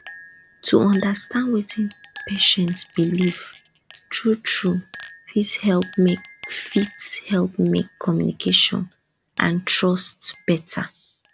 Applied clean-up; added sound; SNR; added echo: none; Chink, clink; 18 dB; none.